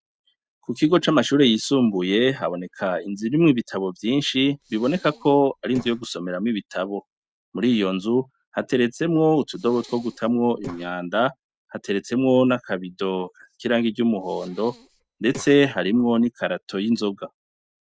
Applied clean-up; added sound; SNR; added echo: neural mask model RNNoise.